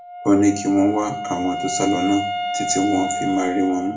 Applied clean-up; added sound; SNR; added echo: none; Wind instrument, woodwind instrument; 6 dB; reverberation time 0.4 s.